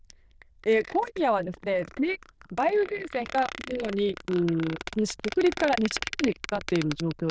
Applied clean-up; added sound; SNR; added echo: neural diffusion model UNIVERSE++.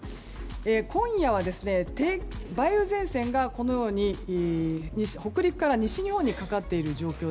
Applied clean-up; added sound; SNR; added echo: none; none; none; none.